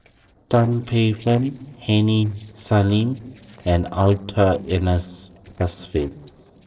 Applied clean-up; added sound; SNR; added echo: neural separator model SepFormer DNS4.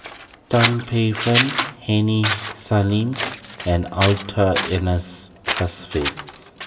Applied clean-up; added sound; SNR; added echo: none; Scissors; 6 dB; reverberation time 1.8 s.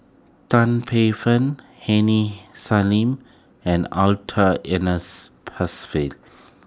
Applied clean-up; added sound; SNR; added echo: none; none; none; none.